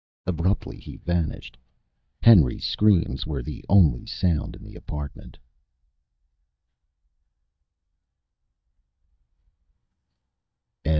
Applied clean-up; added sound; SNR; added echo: neural mask model DeepFilterNet 3.